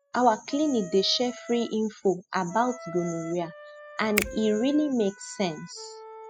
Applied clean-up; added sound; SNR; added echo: classical method spectral subtraction.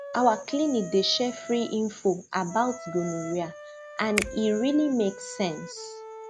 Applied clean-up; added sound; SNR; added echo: none; Wind instrument, woodwind instrument + Finger snapping; 12 dB; none.